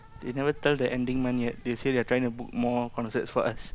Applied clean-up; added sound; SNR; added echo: none; Insect; 14 dB; none.